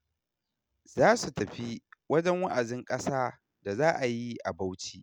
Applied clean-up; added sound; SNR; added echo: none; none; none; none.